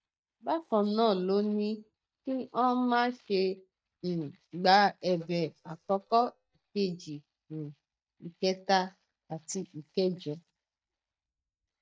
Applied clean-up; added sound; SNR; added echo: neural mask model DeepFilterNet 3.